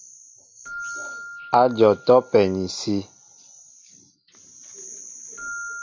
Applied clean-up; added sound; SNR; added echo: none; Keyboard (musical); 16 dB; none.